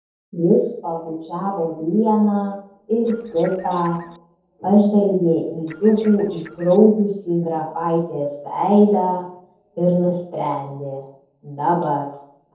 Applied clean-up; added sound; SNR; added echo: neural separator model SepFormer DNS4.